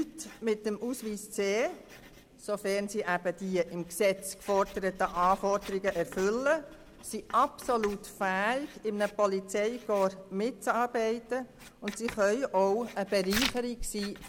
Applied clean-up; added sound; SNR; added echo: none; Writing; 15 dB; none.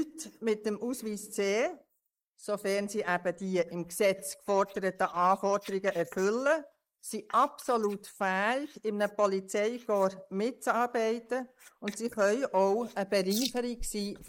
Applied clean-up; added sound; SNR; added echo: neural mask model Resemble Enhance denoiser.